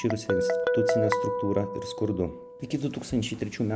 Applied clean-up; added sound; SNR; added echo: none; Guitar; 0 dB; none.